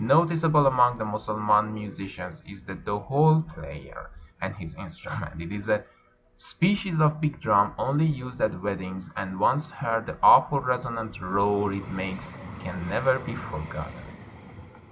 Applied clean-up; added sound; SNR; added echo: none; Vehicle; 20 dB; none.